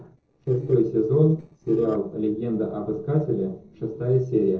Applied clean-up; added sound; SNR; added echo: neural separator model SepFormer DNS4.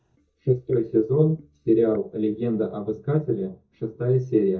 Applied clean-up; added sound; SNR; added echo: neural mask model DeepFilterNet 3.